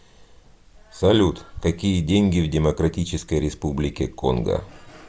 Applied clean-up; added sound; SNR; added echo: none; none; none; none.